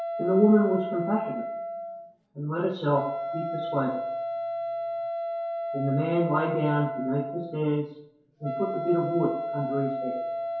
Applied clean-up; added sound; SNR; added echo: none; Wind instrument, woodwind instrument; 5 dB; reverberation time 2.4 s.